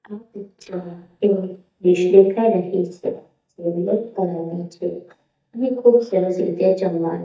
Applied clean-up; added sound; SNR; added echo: neural mask model DeepFilterNet 3.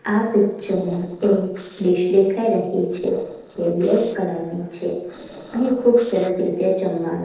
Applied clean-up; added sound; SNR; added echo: neural separator model SepFormer DNS4.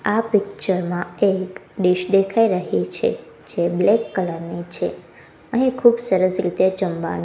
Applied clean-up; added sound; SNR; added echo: none; none; none; none.